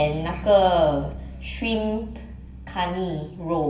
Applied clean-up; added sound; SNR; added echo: none; Bass guitar; 13 dB; reverberation time 0.9 s.